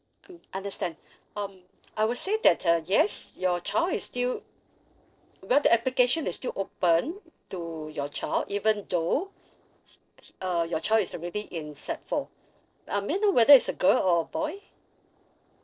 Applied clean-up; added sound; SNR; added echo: neural separator model SepFormer DNS4.